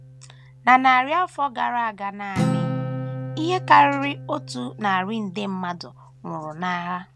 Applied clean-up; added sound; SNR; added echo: none; Acoustic guitar; 9 dB; none.